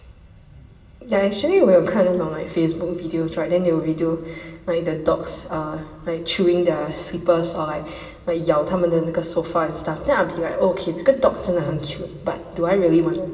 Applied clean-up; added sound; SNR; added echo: none; none; none; reverberation time 1.8 s.